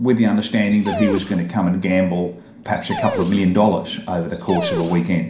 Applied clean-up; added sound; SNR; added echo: none; Dog; 11 dB; reverberation time 0.5 s.